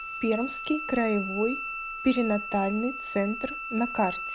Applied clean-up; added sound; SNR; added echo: none; Bowed string instrument; 7 dB; none.